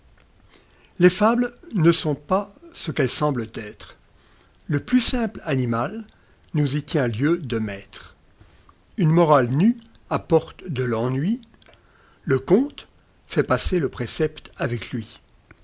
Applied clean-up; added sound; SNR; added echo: none; none; none; none.